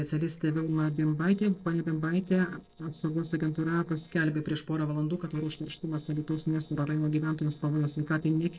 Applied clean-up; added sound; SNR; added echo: neural separator model SepFormer DNS4.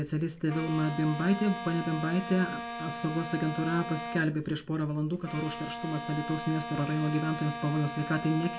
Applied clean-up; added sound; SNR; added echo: none; Bowed string instrument; 9 dB; reverberation time 0.3 s.